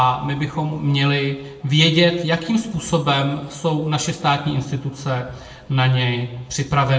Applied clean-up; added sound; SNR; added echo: none; none; none; reverberation time 0.6 s.